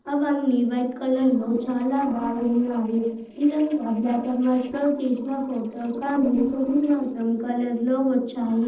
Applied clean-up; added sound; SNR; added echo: neural separator model SepFormer DNS4.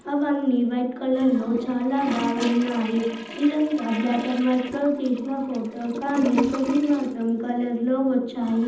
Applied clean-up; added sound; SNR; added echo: none; Toilet flush / Gurgling; 10 dB; reverberation time 0.8 s.